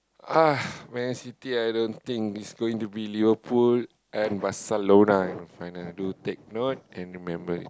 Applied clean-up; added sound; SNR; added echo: none; none; none; none.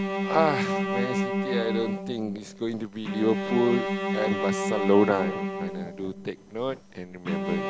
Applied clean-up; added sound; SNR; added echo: none; Bowed string instrument; 1 dB; none.